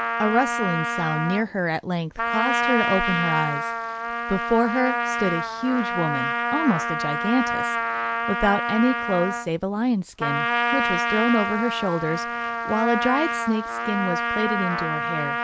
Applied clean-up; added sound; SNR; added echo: none; Trumpet; 1 dB; none.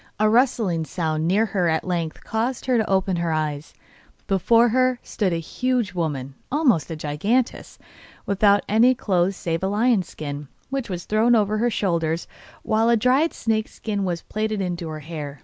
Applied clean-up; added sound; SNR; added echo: none; none; none; none.